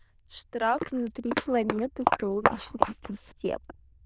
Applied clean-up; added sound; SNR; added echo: neural diffusion model UNIVERSE++.